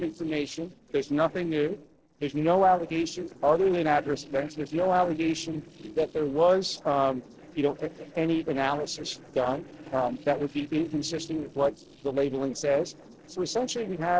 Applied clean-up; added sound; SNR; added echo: neural separator model SepFormer DNS4.